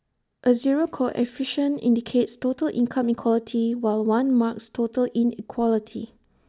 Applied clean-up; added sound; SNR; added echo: none; none; none; none.